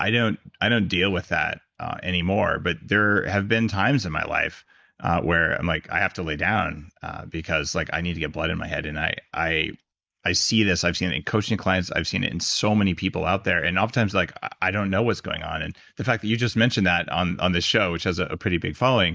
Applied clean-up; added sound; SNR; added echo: neural mask model Resemble Enhance denoiser.